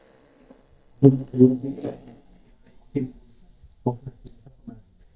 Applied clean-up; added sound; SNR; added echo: neural mask model DeepFilterNet 3.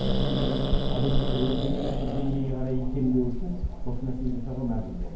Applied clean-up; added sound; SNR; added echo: none; Growling; -3 dB; reverberation time 0.9 s.